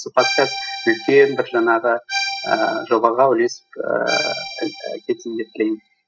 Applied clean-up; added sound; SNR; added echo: classical method spectral subtraction.